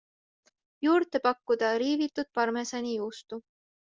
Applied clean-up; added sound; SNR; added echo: none; none; none; none.